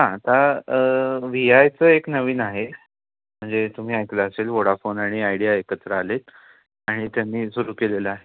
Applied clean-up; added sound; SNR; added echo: none; none; none; none.